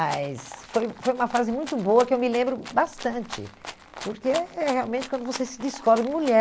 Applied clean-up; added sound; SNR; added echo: none; Rattle (instrument); 16 dB; none.